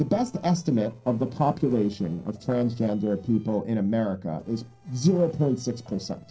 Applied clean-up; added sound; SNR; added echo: neural separator model SepFormer DNS4.